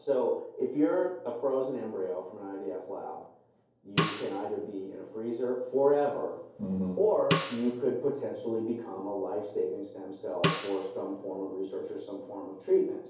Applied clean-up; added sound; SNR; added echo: none; Snare drum; 4 dB; reverberation time 2.4 s.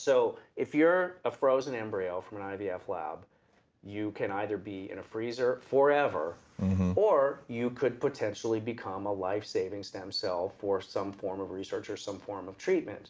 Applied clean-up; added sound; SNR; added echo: none; none; none; none.